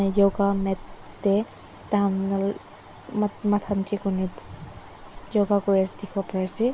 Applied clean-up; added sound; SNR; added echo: none; Wind; 17 dB; none.